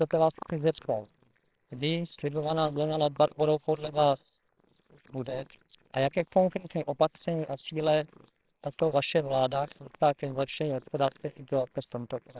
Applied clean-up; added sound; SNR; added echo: neural separator model SepFormer WHAMR!.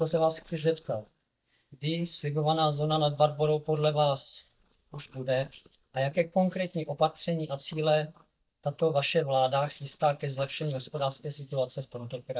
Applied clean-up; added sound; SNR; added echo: neural mask model DeepFilterNet 3.